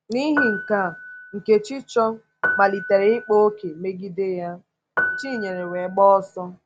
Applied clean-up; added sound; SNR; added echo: none; Piano; 7 dB; none.